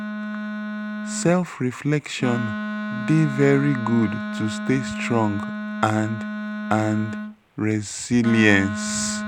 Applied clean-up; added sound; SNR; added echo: none; Wind instrument, woodwind instrument; 6 dB; none.